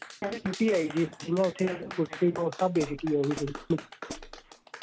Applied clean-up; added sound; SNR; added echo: none; Clapping + Hi-hat; 13 dB; none.